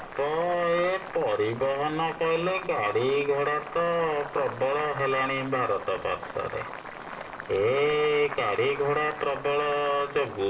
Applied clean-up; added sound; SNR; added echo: none; Boiling; 13 dB; reverberation time 0.8 s.